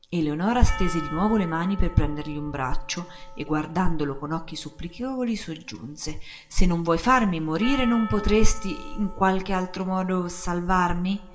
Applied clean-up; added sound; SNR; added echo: none; Percussion; 18 dB; reverberation time 1.6 s.